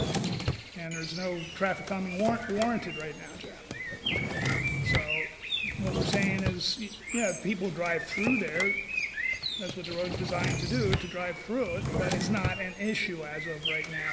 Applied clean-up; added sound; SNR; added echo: none; Drawer open or close + Bird; 0 dB; none.